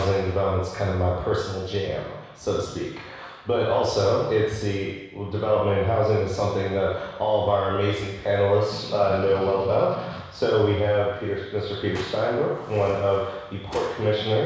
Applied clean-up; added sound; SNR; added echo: none; Strum; 14 dB; reverberation time 1.1 s.